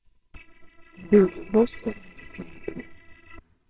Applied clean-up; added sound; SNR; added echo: neural separator model SepFormer WHAMR!.